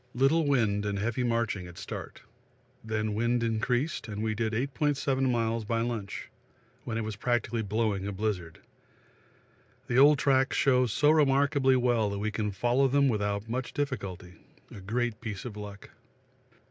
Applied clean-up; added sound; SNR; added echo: none; none; none; none.